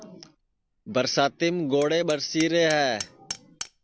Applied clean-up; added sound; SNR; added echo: none; Hammer; 17 dB; none.